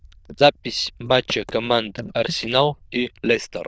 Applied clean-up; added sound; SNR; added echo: neural diffusion model UNIVERSE++.